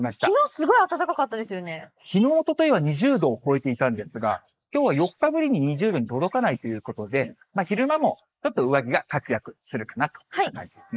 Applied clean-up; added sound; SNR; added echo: neural mask model Resemble Enhance denoiser.